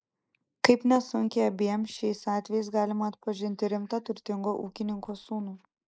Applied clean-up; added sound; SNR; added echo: neural mask model Resemble Enhance denoiser.